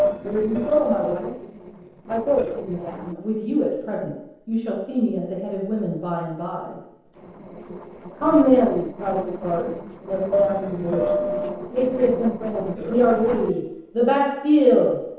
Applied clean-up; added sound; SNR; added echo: neural separator model SepFormer DNS4.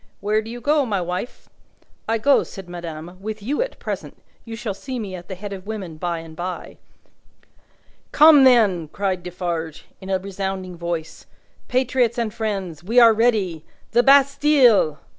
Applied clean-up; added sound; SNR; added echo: none; none; none; none.